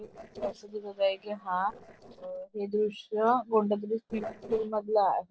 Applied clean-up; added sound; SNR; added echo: neural separator model SepFormer DNS4.